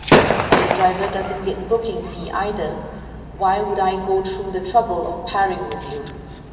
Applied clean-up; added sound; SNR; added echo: none; Gunshot, gunfire / Fireworks; 1 dB; reverberation time 2.7 s.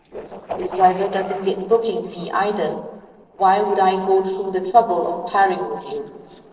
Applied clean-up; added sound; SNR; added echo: neural separator model SepFormer DNS4.